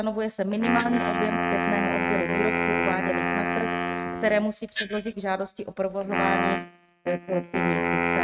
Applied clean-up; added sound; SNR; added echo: neural mask model RNNoise.